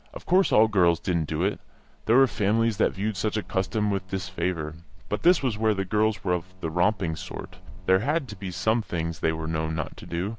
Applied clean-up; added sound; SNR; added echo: none; Boat, Water vehicle; 13 dB; none.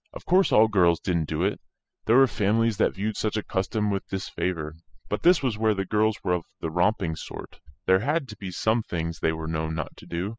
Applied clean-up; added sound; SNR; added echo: classical method spectral subtraction.